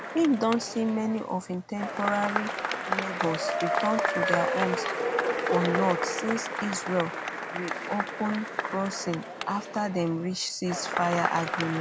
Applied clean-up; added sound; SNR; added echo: none; Applause / Crowd / Cheering; 1 dB; none.